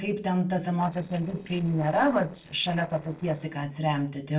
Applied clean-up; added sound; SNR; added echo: neural separator model SepFormer DNS4.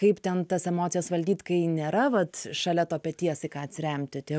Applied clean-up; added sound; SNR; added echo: none; none; none; none.